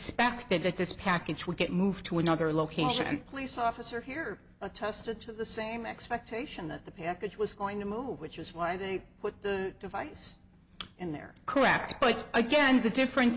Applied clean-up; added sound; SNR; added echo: none; none; none; none.